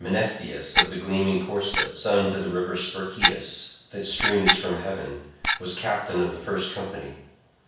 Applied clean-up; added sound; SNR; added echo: none; Clock; -1 dB; reverberation time 0.7 s.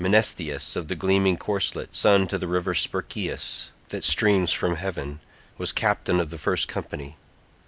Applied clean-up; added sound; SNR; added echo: none; none; none; none.